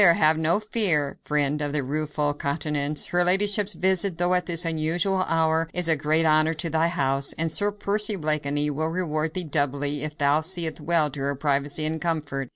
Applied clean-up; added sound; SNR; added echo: none; none; none; none.